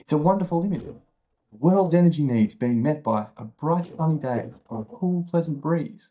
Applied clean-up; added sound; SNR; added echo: neural mask model DeepFilterNet 3.